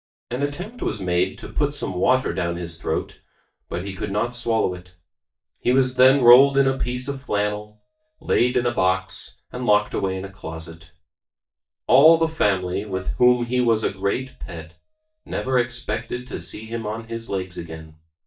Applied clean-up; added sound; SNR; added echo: neural mask model DeepFilterNet 3.